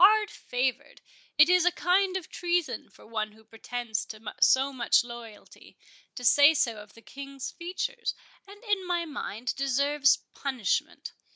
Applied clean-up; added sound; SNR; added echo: none; none; none; none.